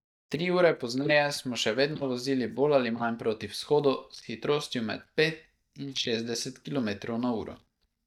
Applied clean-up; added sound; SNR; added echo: neural mask model DeepFilterNet 3.